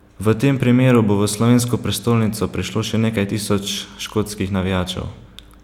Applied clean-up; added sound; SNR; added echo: none; none; none; none.